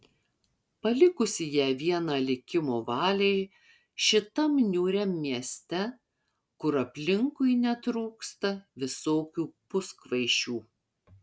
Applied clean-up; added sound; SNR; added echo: none; none; none; none.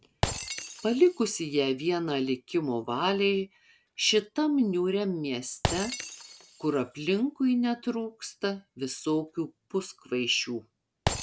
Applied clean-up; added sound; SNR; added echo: none; Shatter; 11 dB; none.